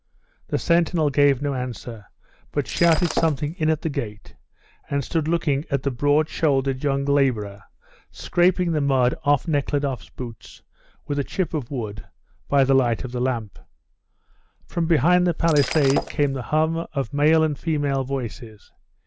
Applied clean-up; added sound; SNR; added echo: none; Shatter; 8 dB; none.